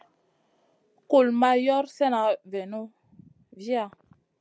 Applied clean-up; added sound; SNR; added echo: none; none; none; none.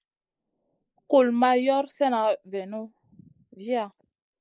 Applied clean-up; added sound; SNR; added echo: neural mask model Resemble Enhance denoiser.